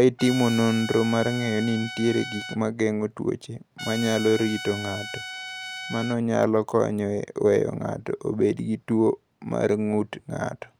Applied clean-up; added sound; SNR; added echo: none; Trumpet; 11 dB; none.